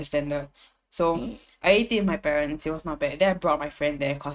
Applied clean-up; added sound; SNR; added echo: neural mask model RNNoise.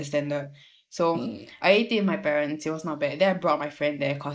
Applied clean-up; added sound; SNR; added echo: neural mask model Resemble Enhance denoiser.